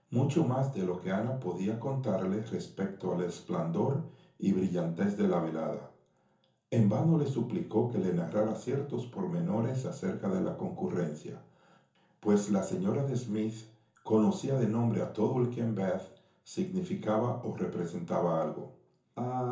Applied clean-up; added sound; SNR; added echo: none; none; none; reverberation time 0.6 s.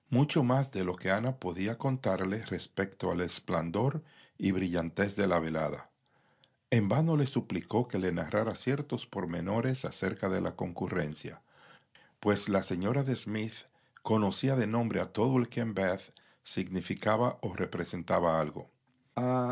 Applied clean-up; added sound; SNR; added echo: none; none; none; none.